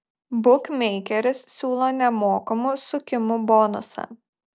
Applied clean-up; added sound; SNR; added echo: none; none; none; none.